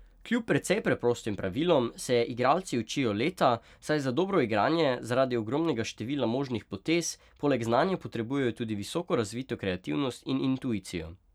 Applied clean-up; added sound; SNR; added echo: none; none; none; none.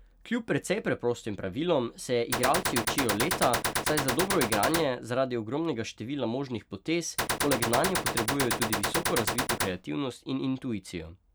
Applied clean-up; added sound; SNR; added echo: none; Gunshot, gunfire; -1 dB; none.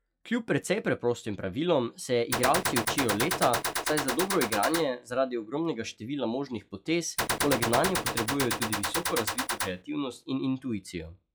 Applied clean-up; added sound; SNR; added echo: classical method log-MMSE.